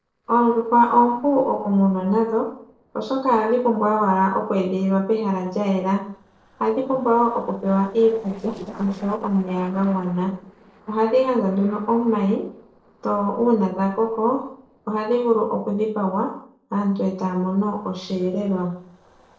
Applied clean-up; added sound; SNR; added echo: neural separator model SepFormer DNS4.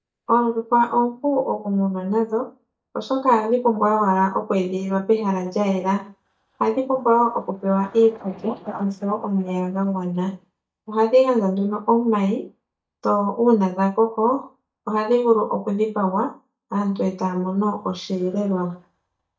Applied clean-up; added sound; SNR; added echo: neural mask model DeepFilterNet 3.